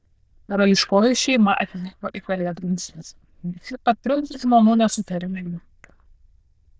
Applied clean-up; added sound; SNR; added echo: neural diffusion model UNIVERSE++.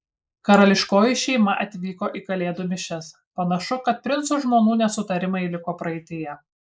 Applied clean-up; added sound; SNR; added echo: neural mask model Resemble Enhance denoiser.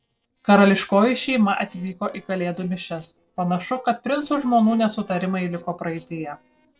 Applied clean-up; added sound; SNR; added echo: neural separator model SepFormer DNS4.